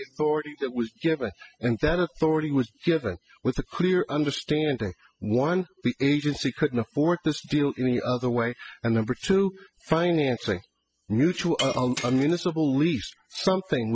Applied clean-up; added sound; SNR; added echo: classical method spectral subtraction.